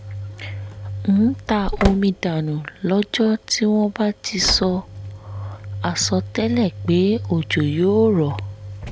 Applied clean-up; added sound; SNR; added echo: none; Slam / Engine; 9 dB; none.